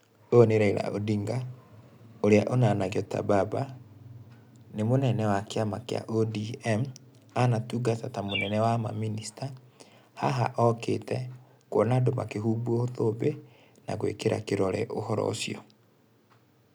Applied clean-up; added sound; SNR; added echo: none; Bird; 11 dB; none.